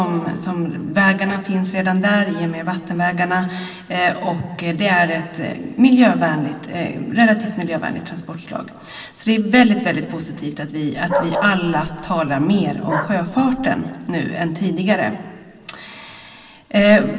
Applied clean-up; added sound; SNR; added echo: none; Bark; 8 dB; reverberation time 2.5 s.